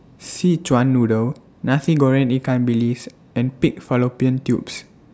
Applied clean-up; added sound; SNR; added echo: none; none; none; none.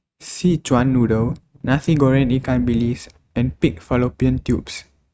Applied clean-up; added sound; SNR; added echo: neural mask model RNNoise.